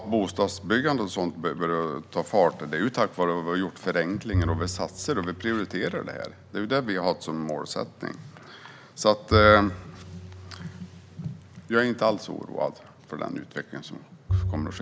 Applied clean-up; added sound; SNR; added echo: none; Bowed string instrument; 9 dB; none.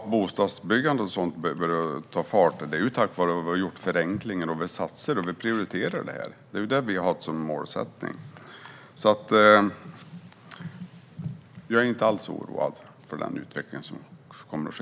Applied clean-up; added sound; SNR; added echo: none; none; none; none.